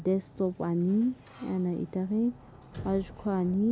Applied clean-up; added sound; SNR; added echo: none; Sliding door; 18 dB; none.